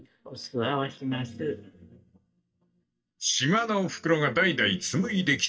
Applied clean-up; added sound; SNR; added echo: neural mask model DeepFilterNet 3.